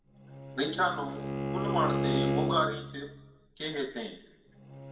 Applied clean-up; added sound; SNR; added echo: none; Bowed string instrument; 0 dB; reverberation time 0.6 s.